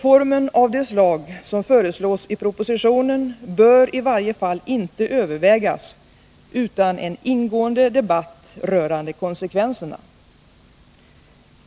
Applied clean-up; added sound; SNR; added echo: none; none; none; none.